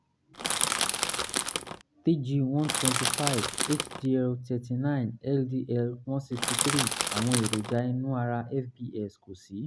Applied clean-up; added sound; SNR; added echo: none; Crushing; -1 dB; none.